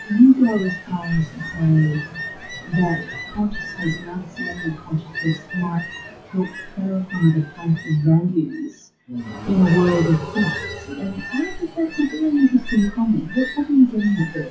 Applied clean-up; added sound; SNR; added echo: classical method WPE with log-MMSE.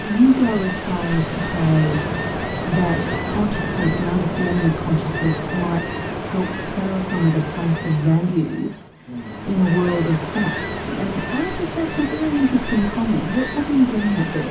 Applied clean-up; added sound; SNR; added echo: none; Ocean; 5 dB; reverberation time 0.4 s.